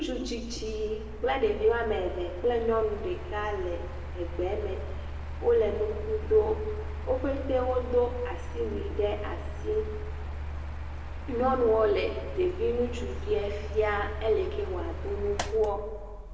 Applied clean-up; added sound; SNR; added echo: none; Mechanical fan; 6 dB; reverberation time 1.1 s.